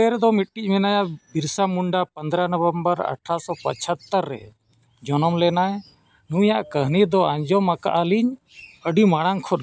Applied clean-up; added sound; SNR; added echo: none; none; none; none.